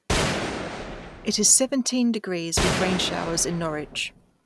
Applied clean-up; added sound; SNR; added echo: none; Gunshot, gunfire; 4 dB; none.